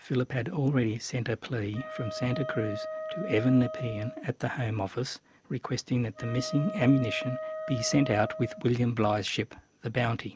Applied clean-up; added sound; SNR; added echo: none; Wind instrument, woodwind instrument; 10 dB; none.